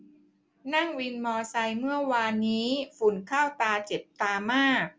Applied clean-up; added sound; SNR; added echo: none; none; none; none.